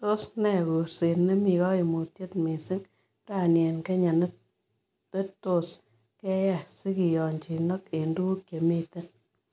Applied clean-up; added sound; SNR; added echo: none; none; none; none.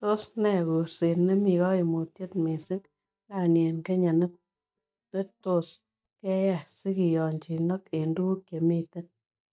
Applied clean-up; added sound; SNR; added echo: neural mask model DeepFilterNet 3.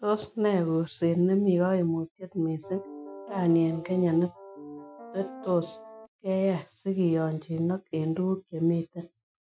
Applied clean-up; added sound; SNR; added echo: classical method Wiener filter.